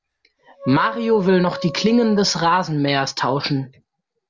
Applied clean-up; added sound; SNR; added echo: none; Wind instrument, woodwind instrument; 14 dB; none.